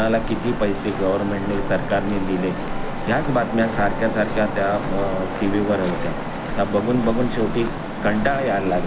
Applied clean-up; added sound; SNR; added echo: none; Walk, footsteps + Traffic noise, roadway noise; 3 dB; none.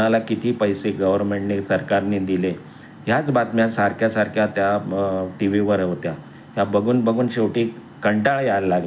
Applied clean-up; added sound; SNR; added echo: none; none; none; none.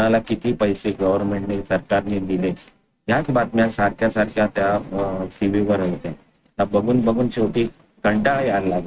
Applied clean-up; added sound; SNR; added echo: neural mask model RNNoise.